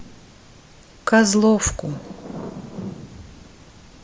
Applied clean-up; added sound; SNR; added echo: none; Thunder / Rain; 16 dB; none.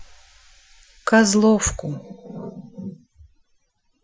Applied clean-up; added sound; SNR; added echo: classical method Wiener filter.